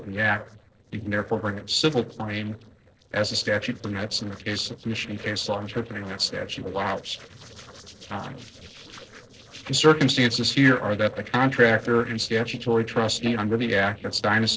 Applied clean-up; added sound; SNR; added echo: neural separator model SepFormer DNS4.